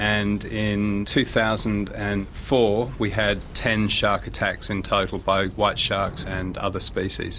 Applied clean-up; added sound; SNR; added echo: none; none; none; none.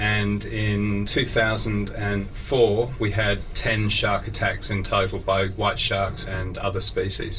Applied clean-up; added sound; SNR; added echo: none; Microwave oven; 16 dB; reverberation time 0.1 s.